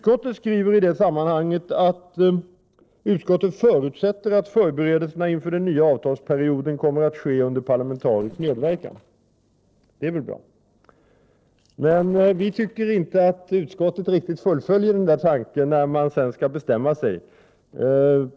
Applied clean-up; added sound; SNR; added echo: neural separator model SepFormer DNS4.